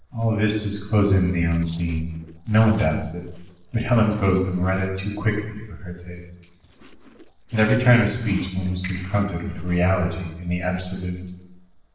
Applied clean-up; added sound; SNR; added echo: neural separator model SepFormer DNS4.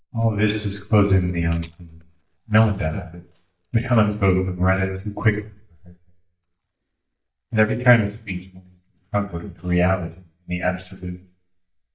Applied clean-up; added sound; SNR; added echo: neural mask model DeepFilterNet 3.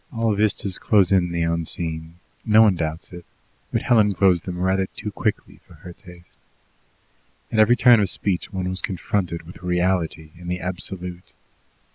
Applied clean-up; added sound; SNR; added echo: none; none; none; none.